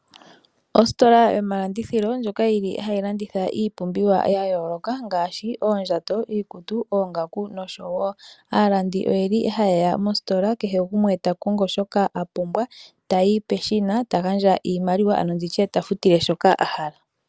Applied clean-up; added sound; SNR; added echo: none; none; none; none.